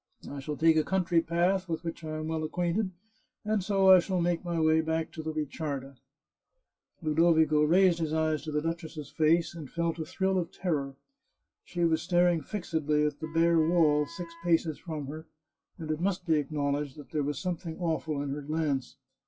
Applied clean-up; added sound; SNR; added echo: classical method WPE with log-MMSE.